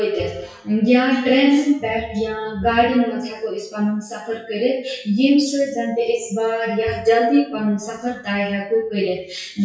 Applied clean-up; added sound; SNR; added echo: classical method WPE with log-MMSE.